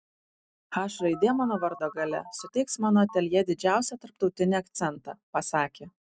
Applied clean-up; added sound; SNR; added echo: neural mask model RNNoise.